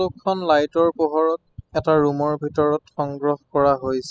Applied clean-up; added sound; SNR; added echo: classical method spectral subtraction.